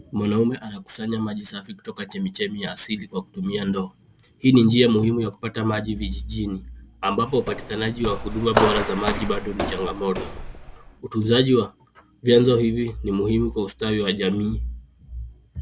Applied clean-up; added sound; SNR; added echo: none; Walk, footsteps; 5 dB; none.